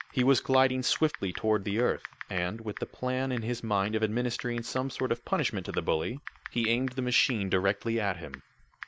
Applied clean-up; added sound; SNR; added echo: none; Typing; 17 dB; none.